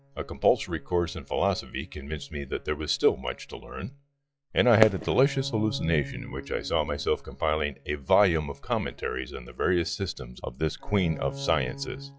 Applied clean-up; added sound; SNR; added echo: classical method log-MMSE.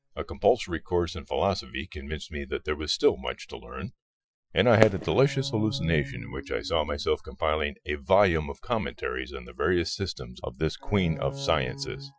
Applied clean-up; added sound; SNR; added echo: classical method Wiener filter.